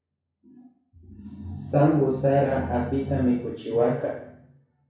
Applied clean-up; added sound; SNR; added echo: none; none; none; reverberation time 0.6 s.